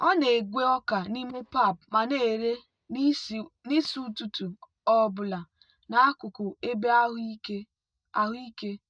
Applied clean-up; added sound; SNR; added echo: neural mask model DeepFilterNet 3.